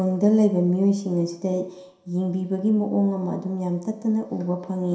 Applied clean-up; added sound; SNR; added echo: none; none; none; reverberation time 0.7 s.